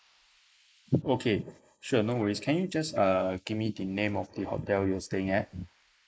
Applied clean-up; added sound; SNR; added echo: neural mask model Resemble Enhance denoiser.